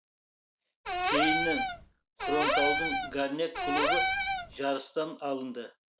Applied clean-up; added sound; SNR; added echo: none; Cupboard open or close / Door; -4 dB; none.